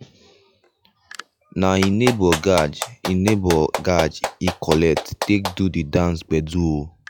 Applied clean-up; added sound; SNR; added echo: classical method log-MMSE.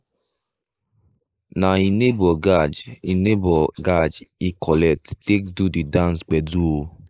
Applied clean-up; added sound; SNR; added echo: neural mask model Resemble Enhance denoiser.